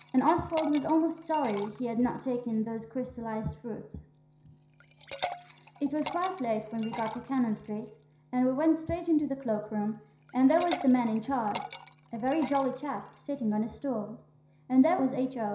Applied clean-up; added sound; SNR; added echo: none; Liquid; 15 dB; reverberation time 0.5 s.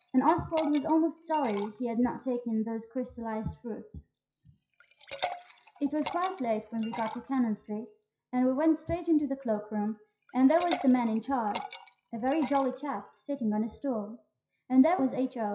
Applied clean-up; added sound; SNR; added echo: classical method WPE with log-MMSE.